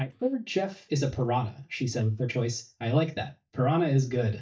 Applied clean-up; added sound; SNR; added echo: neural mask model DeepFilterNet 3.